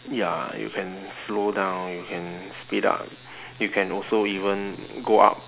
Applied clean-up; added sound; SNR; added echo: none; none; none; none.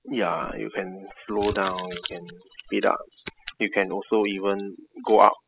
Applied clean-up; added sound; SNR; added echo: classical method spectral subtraction.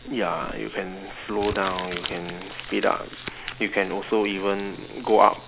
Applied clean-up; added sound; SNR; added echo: none; Crumpling, crinkling; 14 dB; none.